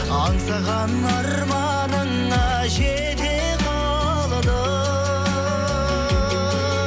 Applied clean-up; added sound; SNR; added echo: none; none; none; none.